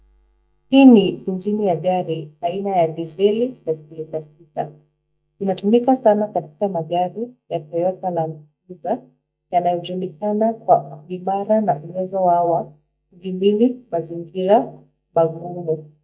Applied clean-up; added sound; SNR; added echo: neural mask model DeepFilterNet 3.